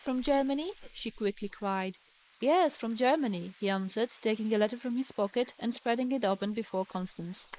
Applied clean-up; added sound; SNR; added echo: neural mask model Resemble Enhance denoiser.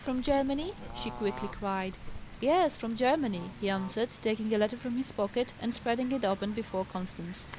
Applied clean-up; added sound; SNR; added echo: none; Bird / Fowl; 13 dB; none.